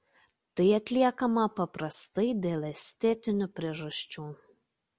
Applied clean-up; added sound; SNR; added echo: none; none; none; none.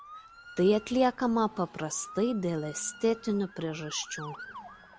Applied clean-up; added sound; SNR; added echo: none; Motor vehicle (road) / Siren; 17 dB; none.